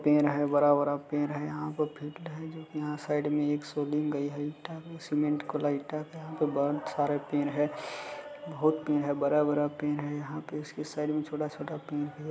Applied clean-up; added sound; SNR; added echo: none; none; none; none.